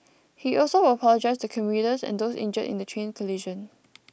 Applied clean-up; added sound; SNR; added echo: none; none; none; none.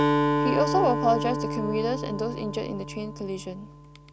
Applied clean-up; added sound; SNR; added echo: none; Acoustic guitar; 0 dB; none.